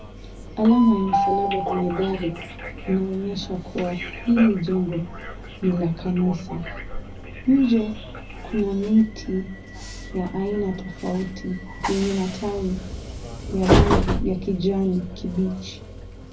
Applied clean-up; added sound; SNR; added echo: none; Train; 4 dB; reverberation time 0.4 s.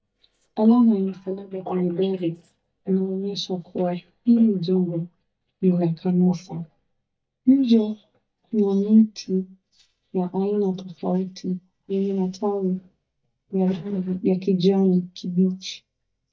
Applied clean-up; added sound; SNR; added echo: neural mask model DeepFilterNet 3.